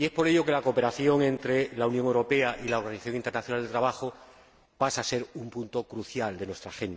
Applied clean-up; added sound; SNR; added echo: none; none; none; none.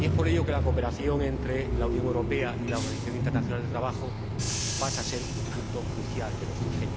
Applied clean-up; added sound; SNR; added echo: none; Bus / Engine; -4 dB; none.